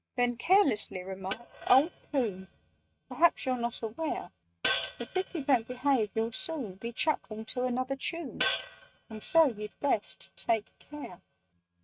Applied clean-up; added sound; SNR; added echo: neural mask model RNNoise.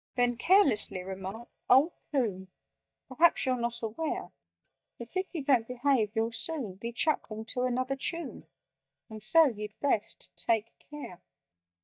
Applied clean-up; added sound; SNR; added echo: neural mask model DeepFilterNet 3.